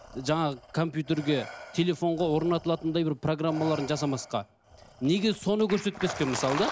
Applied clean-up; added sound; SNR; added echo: none; Respiratory sounds; 17 dB; none.